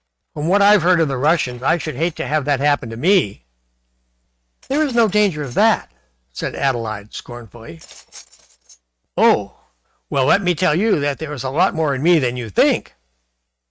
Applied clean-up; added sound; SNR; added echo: neural mask model RNNoise.